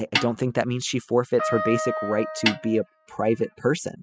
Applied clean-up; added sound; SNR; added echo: classical method spectral subtraction.